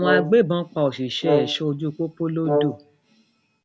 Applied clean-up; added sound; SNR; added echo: none; Brass instrument; 4 dB; none.